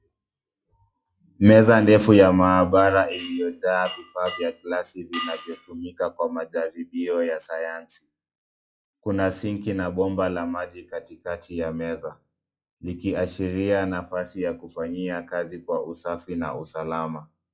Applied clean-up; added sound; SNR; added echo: classical method log-MMSE.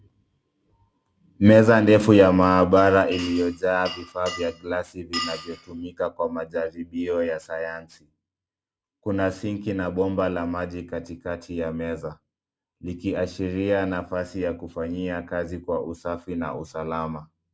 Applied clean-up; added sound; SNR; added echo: none; Glass; 13 dB; none.